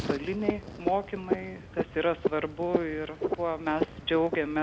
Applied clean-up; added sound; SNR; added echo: none; Frog; 3 dB; none.